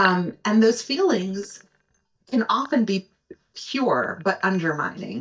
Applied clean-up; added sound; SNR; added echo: neural mask model DeepFilterNet 3.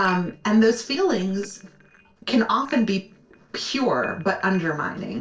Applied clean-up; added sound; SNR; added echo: neural separator model SepFormer DNS4.